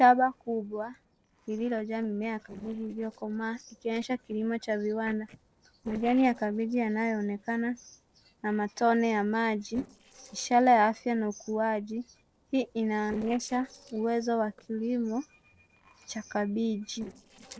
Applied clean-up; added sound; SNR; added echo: neural separator model SepFormer DNS4.